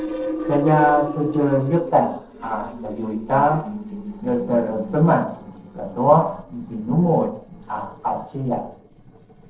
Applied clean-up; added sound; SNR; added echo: neural separator model SepFormer DNS4.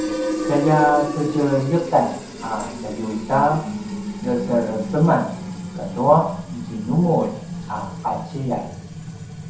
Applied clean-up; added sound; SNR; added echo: none; Fill (with liquid); 7 dB; reverberation time 0.6 s.